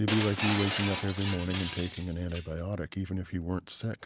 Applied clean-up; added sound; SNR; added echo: none; Shatter; 6 dB; none.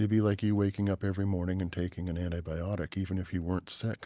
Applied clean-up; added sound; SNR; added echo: none; none; none; none.